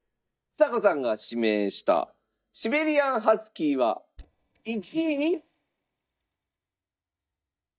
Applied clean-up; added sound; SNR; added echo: neural mask model DeepFilterNet 3.